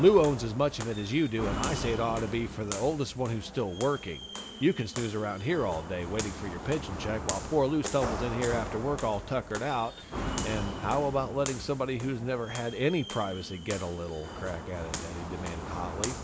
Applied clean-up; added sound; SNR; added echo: none; Walk, footsteps; 8 dB; none.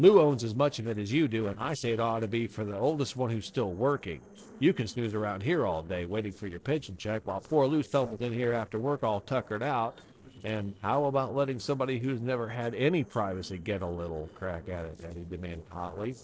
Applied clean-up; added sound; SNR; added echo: neural separator model SepFormer DNS4.